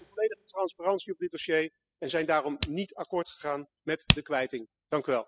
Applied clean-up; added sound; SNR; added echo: classical method spectral subtraction.